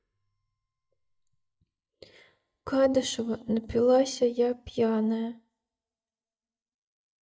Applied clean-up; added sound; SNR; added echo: neural mask model DeepFilterNet 3.